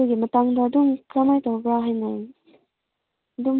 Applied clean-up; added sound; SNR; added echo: none; none; none; none.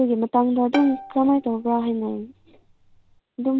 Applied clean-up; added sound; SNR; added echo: none; Bowed string instrument; 16 dB; none.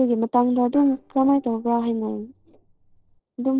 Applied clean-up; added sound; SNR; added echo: neural separator model SepFormer DNS4.